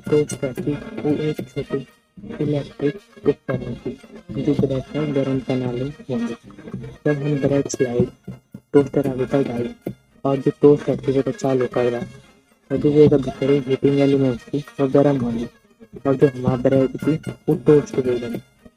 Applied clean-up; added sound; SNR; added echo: neural mask model RNNoise.